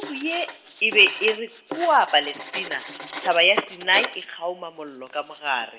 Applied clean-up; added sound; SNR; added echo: none; Writing; 13 dB; reverberation time 0.8 s.